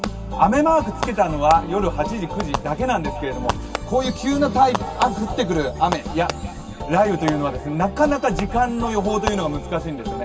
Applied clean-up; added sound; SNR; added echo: none; Fireworks; 13 dB; reverberation time 2.4 s.